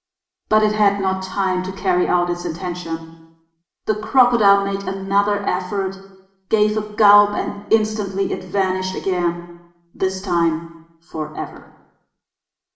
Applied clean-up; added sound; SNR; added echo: none; none; none; reverberation time 0.8 s.